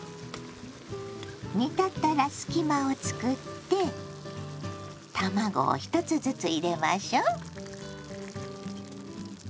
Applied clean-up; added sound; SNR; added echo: none; none; none; none.